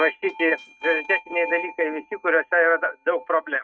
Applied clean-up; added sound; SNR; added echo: neural mask model RNNoise.